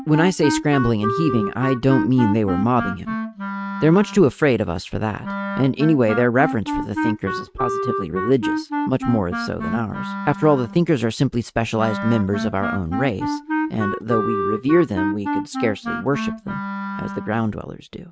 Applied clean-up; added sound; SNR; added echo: neural mask model RNNoise.